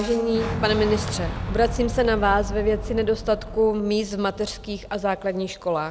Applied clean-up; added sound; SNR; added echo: none; Boom; 8 dB; none.